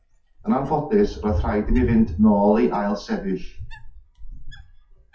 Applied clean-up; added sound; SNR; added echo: classical method WPE with log-MMSE.